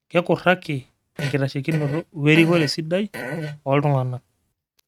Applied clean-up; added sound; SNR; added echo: neural mask model RNNoise.